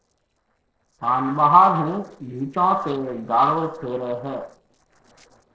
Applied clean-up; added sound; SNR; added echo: neural separator model SepFormer DNS4.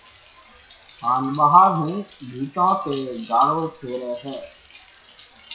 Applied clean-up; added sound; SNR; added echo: classical method WPE with log-MMSE.